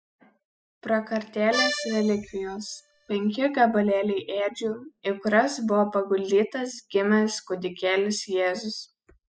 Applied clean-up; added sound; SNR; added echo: classical method spectral subtraction.